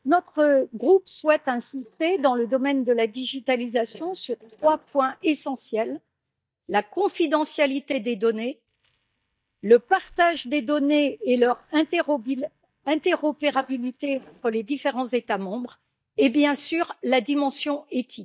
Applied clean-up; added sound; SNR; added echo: neural mask model DeepFilterNet 3.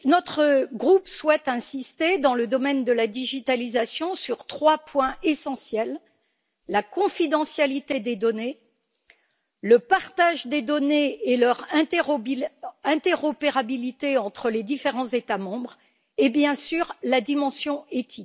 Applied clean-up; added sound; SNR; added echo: none; none; none; none.